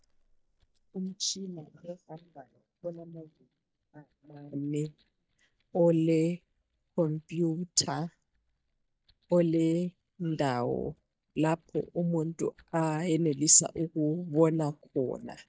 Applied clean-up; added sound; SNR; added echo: neural mask model DeepFilterNet 3.